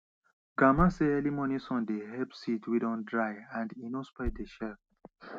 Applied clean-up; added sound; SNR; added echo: neural mask model RNNoise.